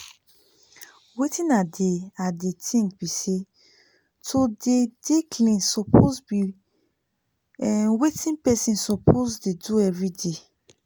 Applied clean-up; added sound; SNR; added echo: none; none; none; none.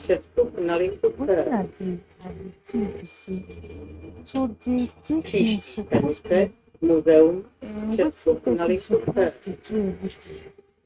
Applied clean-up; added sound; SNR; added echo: neural mask model RNNoise.